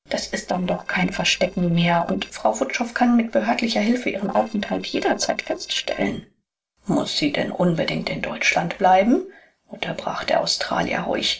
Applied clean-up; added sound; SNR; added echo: neural separator model SepFormer DNS4.